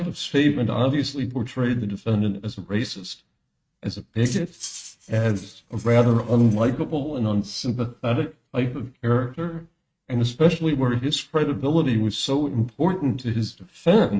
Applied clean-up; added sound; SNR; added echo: neural mask model RNNoise.